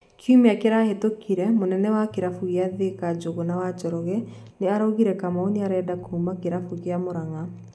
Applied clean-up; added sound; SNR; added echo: none; Bass guitar; 20 dB; none.